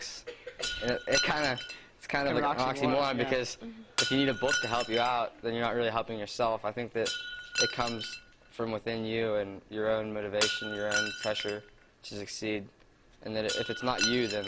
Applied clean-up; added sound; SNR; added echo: none; Shatter; 6 dB; none.